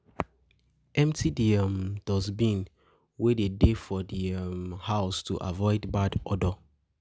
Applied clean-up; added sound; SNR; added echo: none; none; none; none.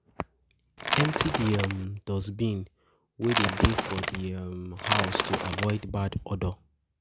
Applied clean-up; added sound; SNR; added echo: none; Crackle / Crushing / Wood; -3 dB; none.